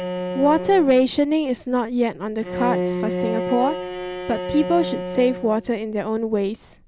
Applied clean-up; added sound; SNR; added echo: none; Bowed string instrument; 7 dB; none.